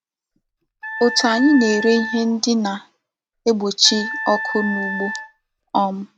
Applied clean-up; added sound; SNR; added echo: none; Wind instrument, woodwind instrument; 8 dB; none.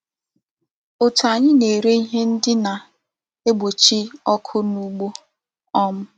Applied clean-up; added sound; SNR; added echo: none; none; none; none.